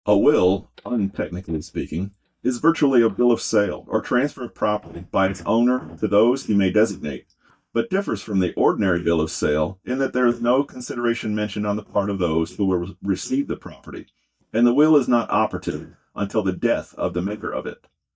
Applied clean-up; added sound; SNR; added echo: neural mask model DeepFilterNet 3.